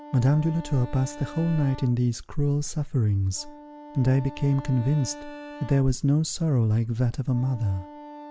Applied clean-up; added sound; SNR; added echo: none; Wind instrument, woodwind instrument; 18 dB; none.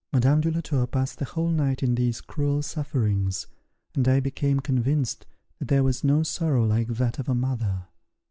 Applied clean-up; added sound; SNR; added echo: none; none; none; none.